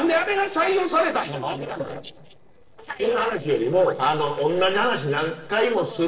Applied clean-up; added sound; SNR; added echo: neural separator model SepFormer DNS4.